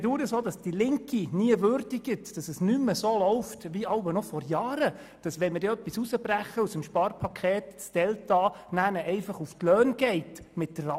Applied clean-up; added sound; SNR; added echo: none; none; none; none.